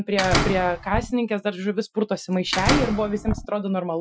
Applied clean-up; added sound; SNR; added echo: classical method Wiener filter.